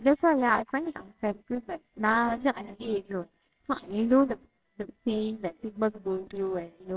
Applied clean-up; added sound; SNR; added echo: neural separator model SepFormer WHAMR!.